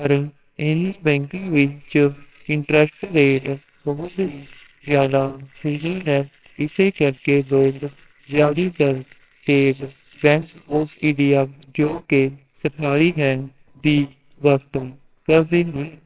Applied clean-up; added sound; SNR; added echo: neural separator model SepFormer WHAMR!.